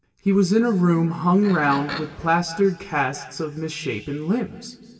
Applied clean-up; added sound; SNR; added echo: none; Livestock, farm animals, working animals; 13 dB; reverberation time 2.0 s.